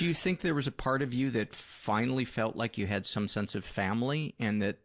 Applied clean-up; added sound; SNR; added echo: none; none; none; none.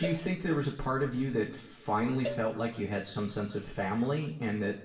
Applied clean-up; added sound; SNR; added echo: none; Cowbell; 13 dB; reverberation time 0.8 s.